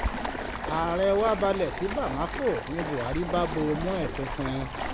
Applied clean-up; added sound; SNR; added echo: none; Stream; 4 dB; none.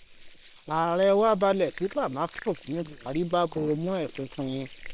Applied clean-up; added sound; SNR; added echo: neural separator model SepFormer WHAM!.